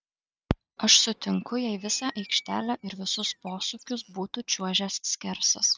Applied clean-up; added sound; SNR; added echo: neural mask model RNNoise.